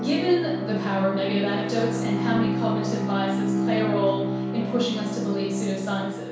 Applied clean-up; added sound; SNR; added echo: none; Bowed string instrument; 1 dB; reverberation time 0.7 s.